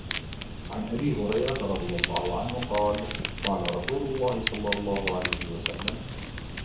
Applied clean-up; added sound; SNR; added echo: none; Fire; 3 dB; reverberation time 0.6 s.